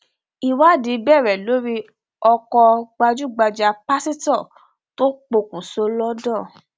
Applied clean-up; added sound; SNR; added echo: none; none; none; none.